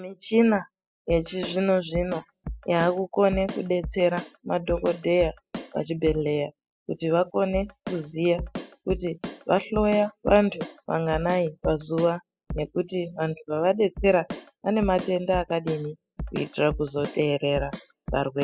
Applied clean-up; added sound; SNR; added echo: classical method spectral subtraction.